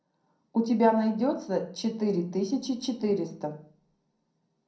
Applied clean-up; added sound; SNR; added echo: none; none; none; reverberation time 0.5 s.